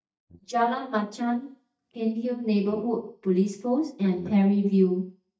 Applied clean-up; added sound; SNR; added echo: neural mask model DeepFilterNet 3.